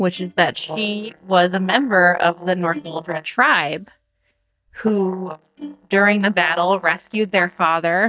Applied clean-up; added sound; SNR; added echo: neural mask model DeepFilterNet 3.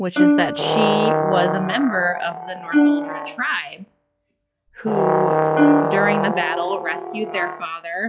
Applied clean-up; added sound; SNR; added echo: classical method log-MMSE.